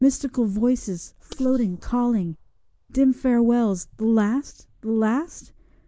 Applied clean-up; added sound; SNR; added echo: neural mask model Resemble Enhance denoiser.